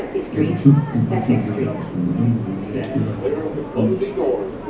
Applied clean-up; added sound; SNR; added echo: none; Subway, metro, underground; 4 dB; reverberation time 0.4 s.